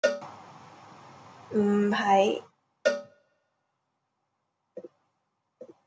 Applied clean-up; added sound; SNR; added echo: none; Cowbell; 6 dB; none.